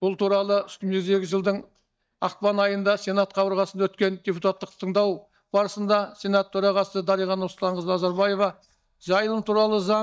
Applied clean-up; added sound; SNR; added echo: neural mask model DeepFilterNet 3.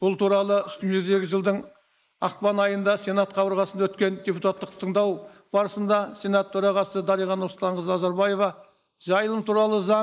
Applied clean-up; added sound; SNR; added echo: neural mask model Resemble Enhance denoiser.